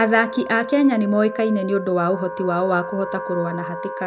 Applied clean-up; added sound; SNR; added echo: none; Wind instrument, woodwind instrument; 10 dB; none.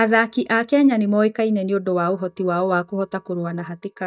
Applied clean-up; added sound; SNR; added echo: neural mask model DeepFilterNet 3.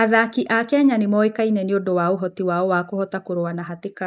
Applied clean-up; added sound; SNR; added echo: neural mask model Resemble Enhance denoiser.